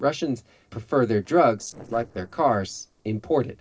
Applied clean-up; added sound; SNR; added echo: neural separator model SepFormer DNS4.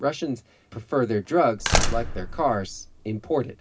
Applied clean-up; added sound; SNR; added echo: none; Slam; 3 dB; reverberation time 0.4 s.